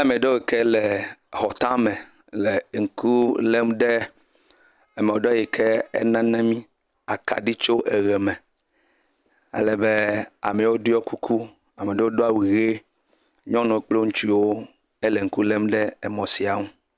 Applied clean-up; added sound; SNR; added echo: none; none; none; none.